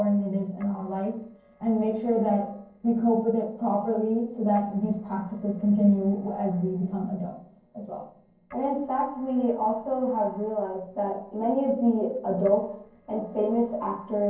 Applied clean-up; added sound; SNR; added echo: neural separator model SepFormer DNS4.